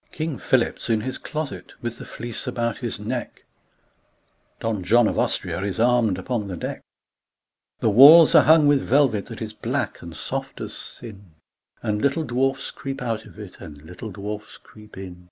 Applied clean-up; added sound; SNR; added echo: none; none; none; none.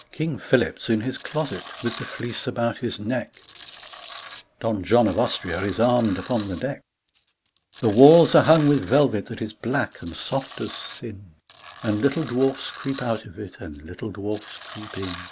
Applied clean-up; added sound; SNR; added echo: none; Tools; 19 dB; none.